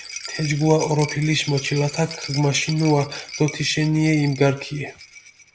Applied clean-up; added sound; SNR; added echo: none; Rattle; 14 dB; none.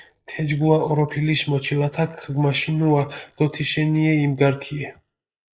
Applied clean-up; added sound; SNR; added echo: neural mask model Resemble Enhance denoiser.